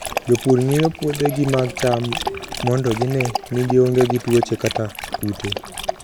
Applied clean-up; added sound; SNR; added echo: none; Dog; 8 dB; none.